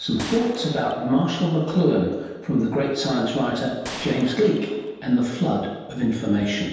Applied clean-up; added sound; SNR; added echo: none; Gunshot, gunfire; 15 dB; reverberation time 1.2 s.